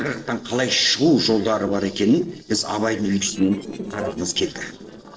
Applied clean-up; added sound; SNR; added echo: neural separator model SepFormer DNS4.